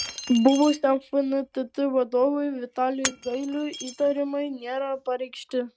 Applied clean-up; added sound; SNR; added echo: neural mask model RNNoise.